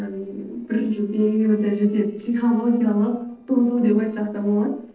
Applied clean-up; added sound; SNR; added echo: neural separator model SepFormer DNS4.